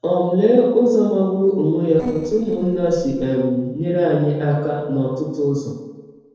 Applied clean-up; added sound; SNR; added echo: neural separator model SepFormer DNS4.